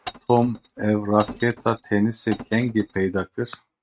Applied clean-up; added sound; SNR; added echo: neural mask model RNNoise.